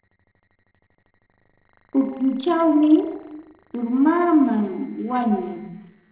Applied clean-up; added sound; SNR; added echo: neural separator model SepFormer DNS4.